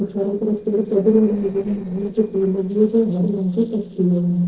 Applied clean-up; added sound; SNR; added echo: neural separator model SepFormer DNS4.